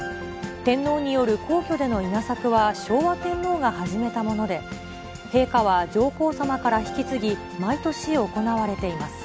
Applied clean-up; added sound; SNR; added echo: none; none; none; none.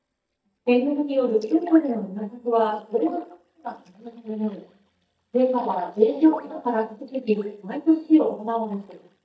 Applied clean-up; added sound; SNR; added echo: neural mask model DeepFilterNet 3.